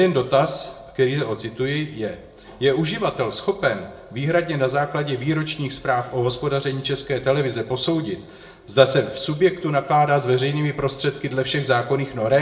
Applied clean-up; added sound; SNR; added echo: none; none; none; reverberation time 0.7 s.